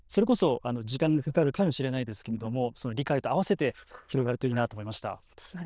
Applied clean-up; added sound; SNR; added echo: neural diffusion model UNIVERSE++.